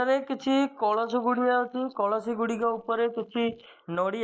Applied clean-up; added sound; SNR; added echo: neural mask model Resemble Enhance denoiser.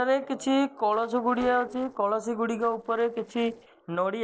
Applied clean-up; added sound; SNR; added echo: neural separator model SepFormer DNS4.